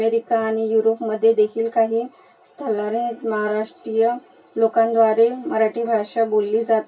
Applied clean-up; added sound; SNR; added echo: none; none; none; reverberation time 0.1 s.